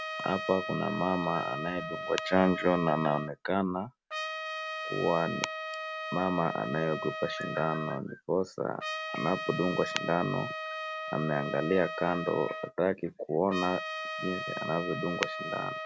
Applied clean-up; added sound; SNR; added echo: none; Trumpet; 6 dB; none.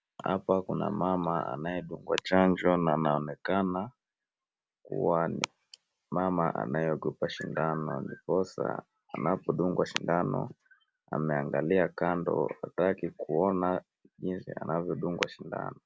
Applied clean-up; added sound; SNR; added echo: none; none; none; none.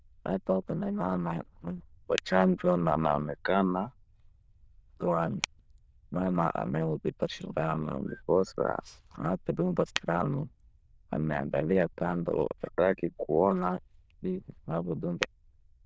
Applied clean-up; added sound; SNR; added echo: neural diffusion model UNIVERSE++.